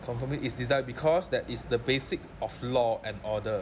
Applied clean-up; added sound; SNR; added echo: none; none; none; none.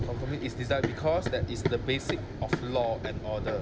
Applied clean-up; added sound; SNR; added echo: none; Run; 2 dB; none.